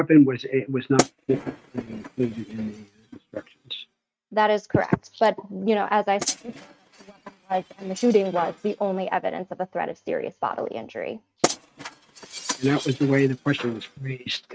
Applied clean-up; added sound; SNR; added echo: neural mask model RNNoise.